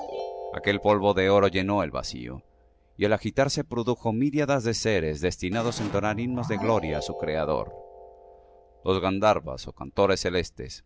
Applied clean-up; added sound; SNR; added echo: none; Keyboard (musical); 14 dB; none.